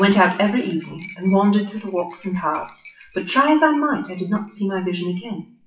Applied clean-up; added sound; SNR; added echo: classical method WPE with log-MMSE.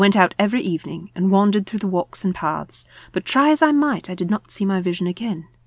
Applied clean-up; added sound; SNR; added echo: none; none; none; none.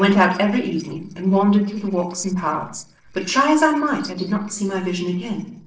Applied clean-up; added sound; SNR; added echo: neural separator model SepFormer DNS4.